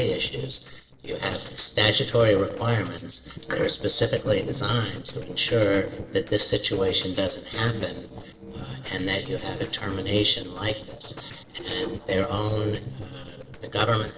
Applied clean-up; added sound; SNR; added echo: neural separator model SepFormer DNS4.